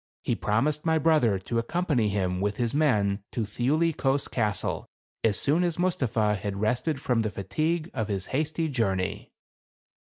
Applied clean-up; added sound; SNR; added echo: none; none; none; none.